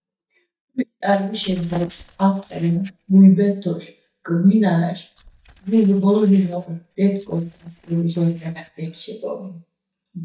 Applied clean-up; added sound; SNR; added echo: neural mask model DeepFilterNet 3.